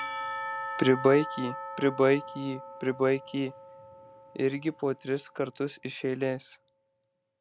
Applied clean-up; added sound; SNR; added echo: none; Church bell / Percussion; 11 dB; none.